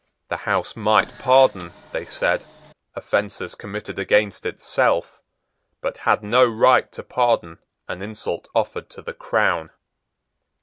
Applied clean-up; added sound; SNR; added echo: none; Printer; 19 dB; none.